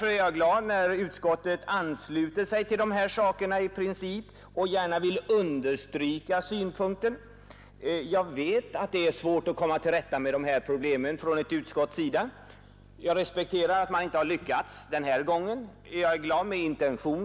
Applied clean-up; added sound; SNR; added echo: none; none; none; none.